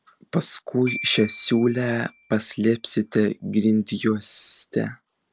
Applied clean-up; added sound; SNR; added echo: none; Glockenspiel; 17 dB; none.